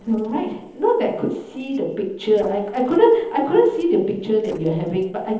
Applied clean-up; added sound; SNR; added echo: neural separator model SepFormer DNS4.